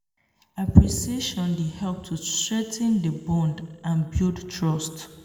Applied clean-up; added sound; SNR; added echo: none; none; none; reverberation time 1.2 s.